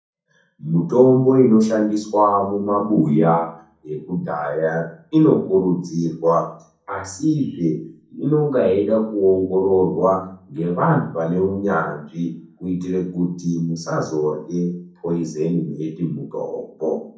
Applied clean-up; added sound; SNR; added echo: none; none; none; reverberation time 0.6 s.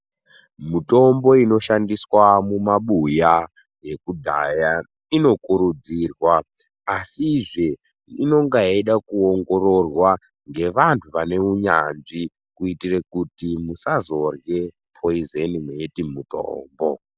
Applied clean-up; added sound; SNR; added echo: none; none; none; none.